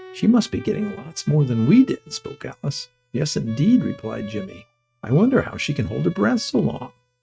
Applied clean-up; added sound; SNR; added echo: neural mask model RNNoise.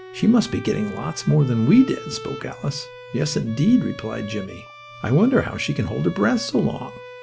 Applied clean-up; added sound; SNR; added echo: none; Bowed string instrument; 17 dB; none.